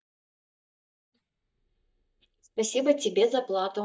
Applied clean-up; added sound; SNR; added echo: neural mask model DeepFilterNet 3.